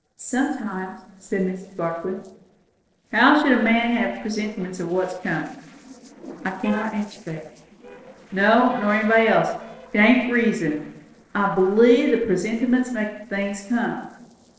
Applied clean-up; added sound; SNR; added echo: neural separator model SepFormer DNS4.